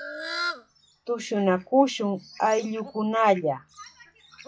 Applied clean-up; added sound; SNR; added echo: classical method log-MMSE.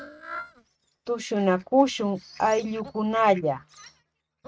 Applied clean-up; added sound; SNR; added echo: neural mask model RNNoise.